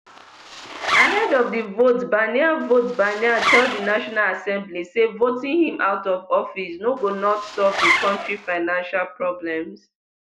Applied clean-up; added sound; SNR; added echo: none; Zipper (clothing); 3 dB; none.